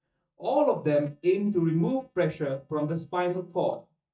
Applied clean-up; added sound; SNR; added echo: neural mask model DeepFilterNet 3.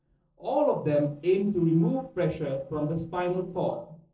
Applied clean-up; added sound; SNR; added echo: neural separator model SepFormer DNS4.